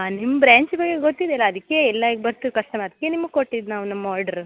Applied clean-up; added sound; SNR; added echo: none; none; none; none.